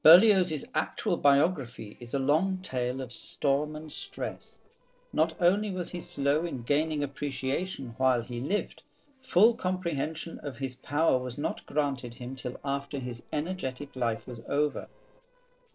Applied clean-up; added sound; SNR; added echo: neural separator model SepFormer DNS4.